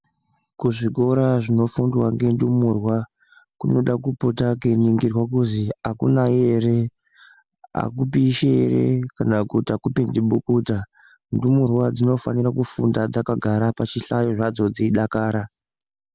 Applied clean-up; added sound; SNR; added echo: none; none; none; none.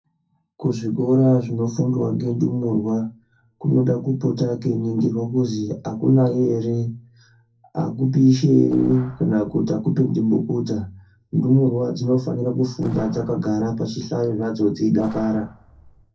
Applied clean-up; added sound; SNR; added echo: neural separator model SepFormer DNS4.